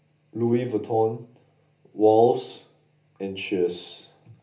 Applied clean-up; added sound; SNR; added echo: none; none; none; reverberation time 0.3 s.